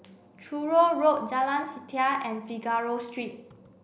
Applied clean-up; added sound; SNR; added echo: none; none; none; none.